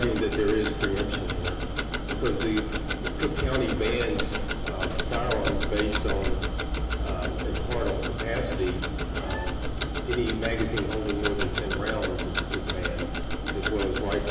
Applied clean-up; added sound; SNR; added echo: none; Tick-tock; -1 dB; reverberation time 1.3 s.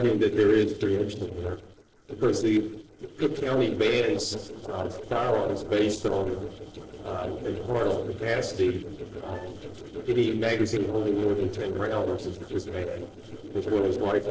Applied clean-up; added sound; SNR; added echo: neural separator model SepFormer DNS4.